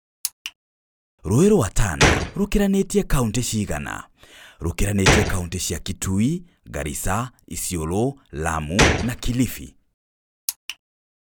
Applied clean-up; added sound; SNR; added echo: none; Gunshot, gunfire; 1 dB; none.